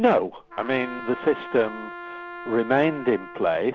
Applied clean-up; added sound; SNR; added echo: none; Trumpet; 14 dB; none.